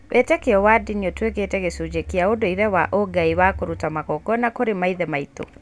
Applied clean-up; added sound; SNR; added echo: none; none; none; none.